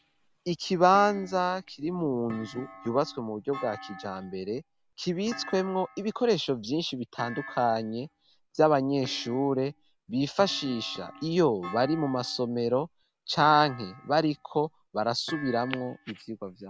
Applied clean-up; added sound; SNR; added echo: none; Thump, thud; 18 dB; none.